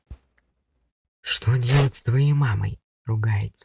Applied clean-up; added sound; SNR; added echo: neural mask model RNNoise.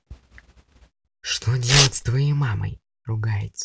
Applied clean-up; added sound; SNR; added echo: none; Tearing; 0 dB; none.